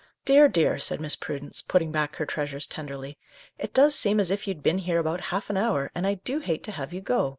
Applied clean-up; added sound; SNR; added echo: none; none; none; none.